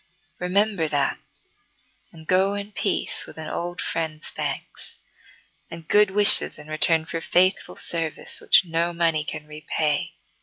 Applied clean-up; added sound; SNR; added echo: classical method log-MMSE.